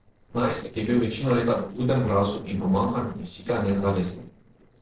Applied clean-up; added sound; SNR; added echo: neural separator model SepFormer DNS4.